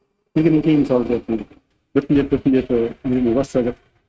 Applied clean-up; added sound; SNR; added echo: neural mask model RNNoise.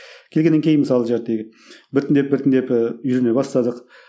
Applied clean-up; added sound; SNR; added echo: none; none; none; none.